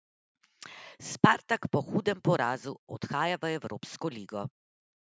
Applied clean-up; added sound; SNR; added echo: none; none; none; none.